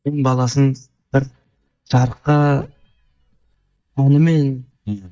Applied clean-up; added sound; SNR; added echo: neural mask model DeepFilterNet 3.